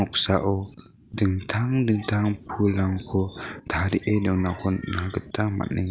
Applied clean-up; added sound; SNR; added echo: none; none; none; none.